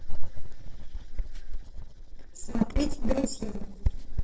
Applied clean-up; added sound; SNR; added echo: neural separator model SepFormer DNS4.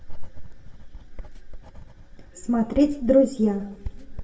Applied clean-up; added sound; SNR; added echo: none; Writing; 12 dB; reverberation time 0.5 s.